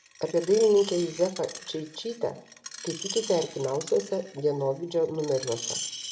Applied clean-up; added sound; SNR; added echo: none; Screech; 12 dB; reverberation time 0.5 s.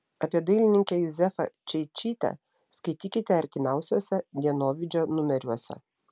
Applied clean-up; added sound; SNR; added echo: none; none; none; none.